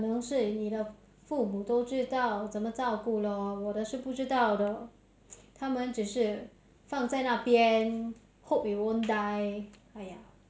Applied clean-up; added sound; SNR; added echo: none; none; none; none.